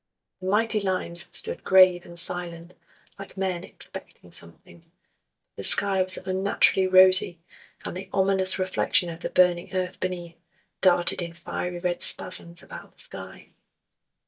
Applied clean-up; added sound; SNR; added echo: neural mask model DeepFilterNet 3.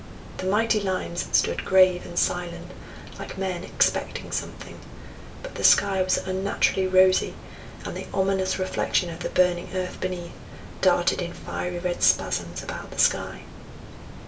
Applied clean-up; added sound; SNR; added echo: none; Water; 12 dB; reverberation time 0.2 s.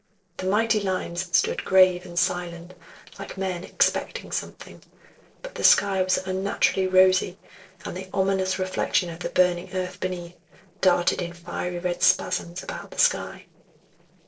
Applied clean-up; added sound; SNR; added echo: neural separator model SepFormer DNS4.